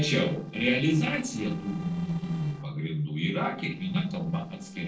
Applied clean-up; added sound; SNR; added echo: neural separator model SepFormer DNS4.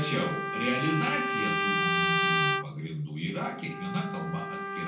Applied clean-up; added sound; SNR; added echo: none; Trumpet; -2 dB; reverberation time 0.6 s.